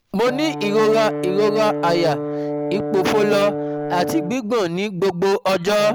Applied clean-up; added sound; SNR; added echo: none; Brass instrument; 6 dB; none.